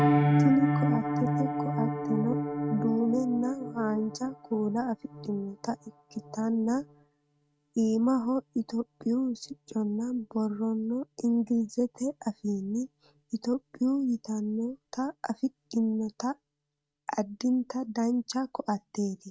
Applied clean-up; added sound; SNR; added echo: neural mask model RNNoise.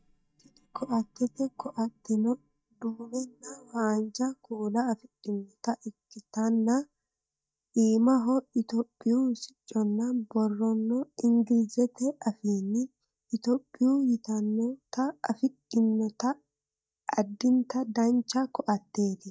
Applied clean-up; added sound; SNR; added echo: neural mask model DeepFilterNet 3.